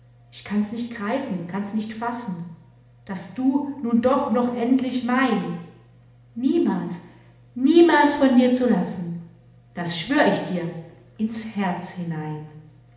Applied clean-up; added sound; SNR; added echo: none; none; none; reverberation time 0.8 s.